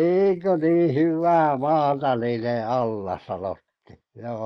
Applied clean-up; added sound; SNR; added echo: neural mask model Resemble Enhance denoiser.